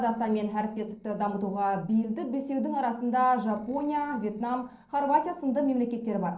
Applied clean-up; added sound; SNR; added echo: neural separator model SepFormer DNS4.